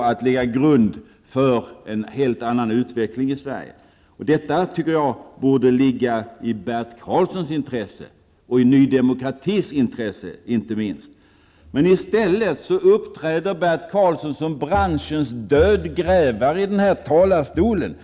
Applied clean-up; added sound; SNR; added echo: none; none; none; none.